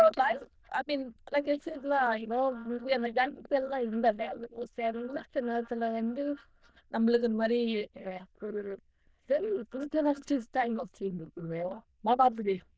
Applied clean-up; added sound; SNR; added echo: neural diffusion model UNIVERSE++.